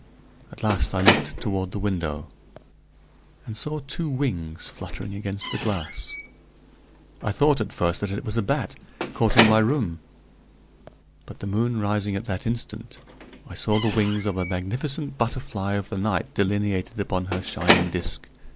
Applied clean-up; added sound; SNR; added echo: none; Squeak / Slam / Wood; 6 dB; none.